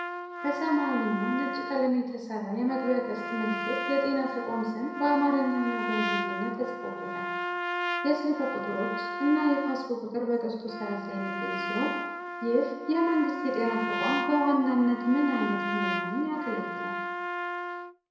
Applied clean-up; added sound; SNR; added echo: none; Trumpet; 5 dB; reverberation time 1.0 s.